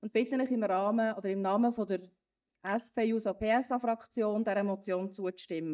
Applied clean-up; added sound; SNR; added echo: neural mask model DeepFilterNet 3.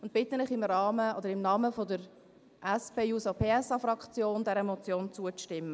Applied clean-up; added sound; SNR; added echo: none; none; none; none.